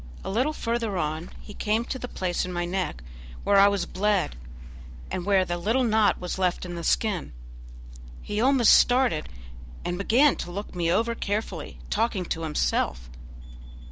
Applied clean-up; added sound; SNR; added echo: none; Slam / Alarm + Engine / Boat, Water vehicle; 19 dB; none.